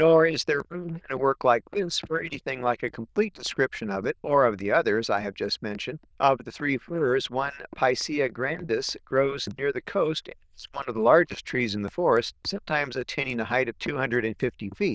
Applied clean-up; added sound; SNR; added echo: neural diffusion model UNIVERSE++.